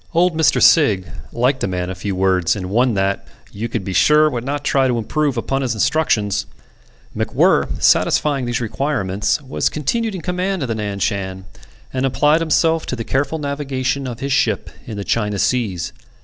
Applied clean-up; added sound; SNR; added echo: none; none; none; none.